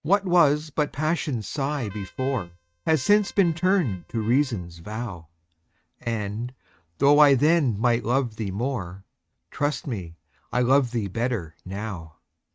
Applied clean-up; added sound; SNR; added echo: neural mask model RNNoise.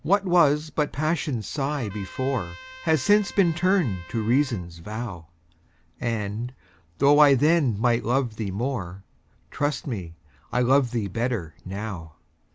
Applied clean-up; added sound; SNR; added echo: none; Trumpet; 19 dB; none.